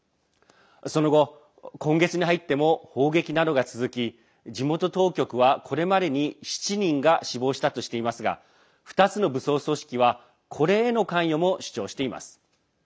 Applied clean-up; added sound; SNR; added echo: none; none; none; none.